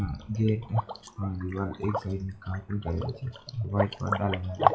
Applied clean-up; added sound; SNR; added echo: classical method WPE with log-MMSE.